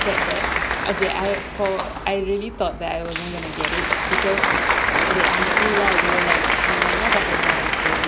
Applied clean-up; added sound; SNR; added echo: none; Applause; -4 dB; none.